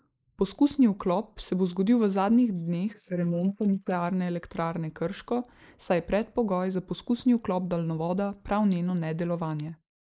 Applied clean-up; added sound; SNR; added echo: neural mask model Resemble Enhance denoiser.